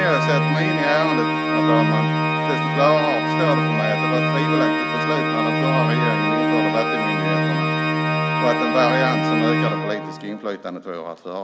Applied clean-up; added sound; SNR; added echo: none; Organ; -4 dB; none.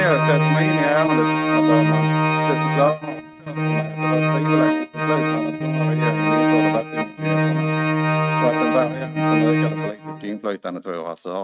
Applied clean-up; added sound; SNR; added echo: neural mask model RNNoise.